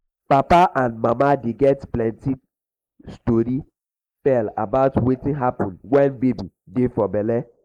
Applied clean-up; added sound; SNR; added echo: neural mask model Resemble Enhance denoiser.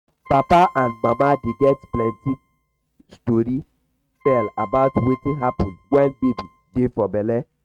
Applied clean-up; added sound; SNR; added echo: neural mask model RNNoise.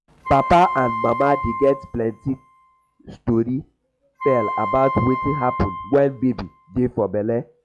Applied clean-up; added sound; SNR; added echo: classical method log-MMSE.